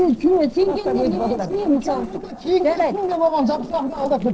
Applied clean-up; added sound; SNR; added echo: neural separator model SepFormer DNS4.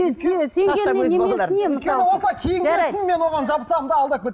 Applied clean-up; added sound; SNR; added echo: none; none; none; none.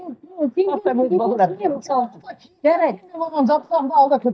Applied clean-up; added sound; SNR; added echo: neural mask model DeepFilterNet 3.